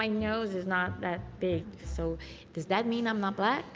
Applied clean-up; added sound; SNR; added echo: none; none; none; none.